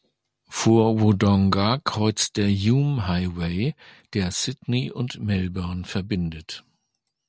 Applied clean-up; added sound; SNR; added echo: none; none; none; none.